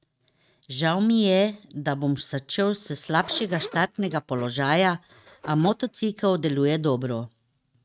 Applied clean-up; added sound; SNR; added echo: neural mask model RNNoise.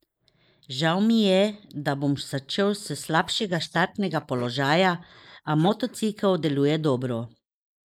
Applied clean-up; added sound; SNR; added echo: neural mask model Resemble Enhance denoiser.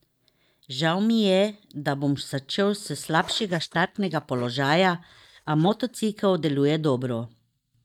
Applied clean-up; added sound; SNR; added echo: neural mask model DeepFilterNet 3.